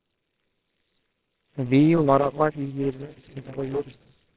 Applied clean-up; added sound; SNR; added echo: neural separator model SepFormer WHAMR!.